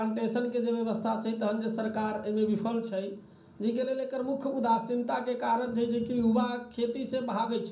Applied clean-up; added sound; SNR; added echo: none; none; none; reverberation time 0.6 s.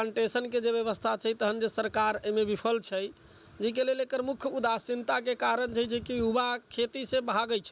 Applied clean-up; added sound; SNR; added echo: none; none; none; none.